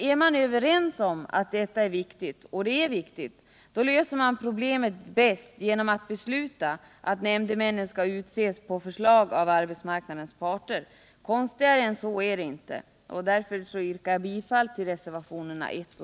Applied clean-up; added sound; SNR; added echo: none; none; none; none.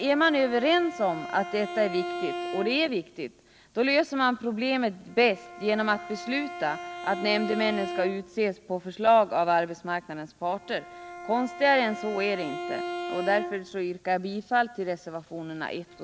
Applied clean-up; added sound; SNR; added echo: none; Bowed string instrument; 11 dB; none.